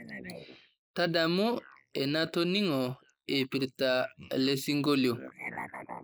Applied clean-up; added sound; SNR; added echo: neural mask model Resemble Enhance denoiser.